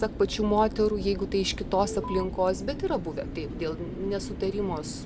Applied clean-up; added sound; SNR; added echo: none; Mechanical fan + Alarm; 8 dB; none.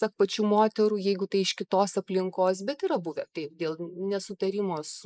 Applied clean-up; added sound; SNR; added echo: neural mask model Resemble Enhance denoiser.